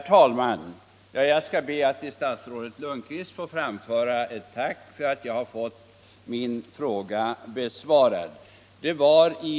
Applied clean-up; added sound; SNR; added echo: none; none; none; none.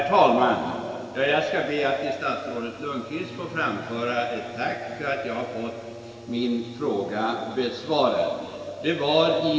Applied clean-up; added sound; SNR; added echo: none; Bowed string instrument; 19 dB; reverberation time 2.5 s.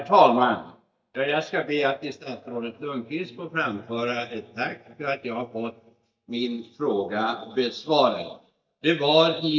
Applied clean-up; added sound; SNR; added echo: neural mask model DeepFilterNet 3.